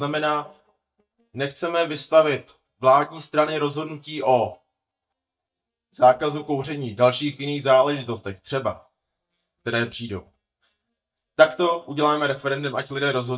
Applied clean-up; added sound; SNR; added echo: neural mask model DeepFilterNet 3.